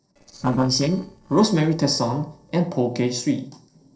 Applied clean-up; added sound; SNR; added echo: neural separator model SepFormer DNS4.